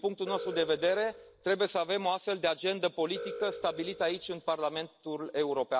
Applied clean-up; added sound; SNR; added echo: none; Alarm; 13 dB; none.